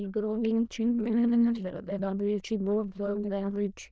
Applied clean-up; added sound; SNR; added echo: neural diffusion model UNIVERSE++.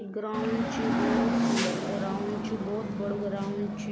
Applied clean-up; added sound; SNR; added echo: none; Hiss / Bus / Engine; -4 dB; none.